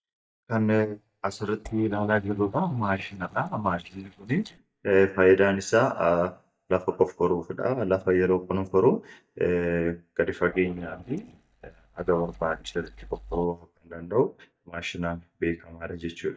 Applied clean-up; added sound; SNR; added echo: neural mask model DeepFilterNet 3.